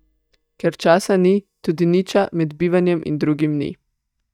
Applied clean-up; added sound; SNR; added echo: neural mask model DeepFilterNet 3.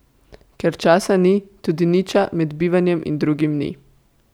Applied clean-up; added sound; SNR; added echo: none; none; none; none.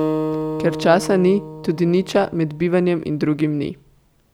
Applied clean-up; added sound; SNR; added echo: none; Acoustic guitar; 8 dB; none.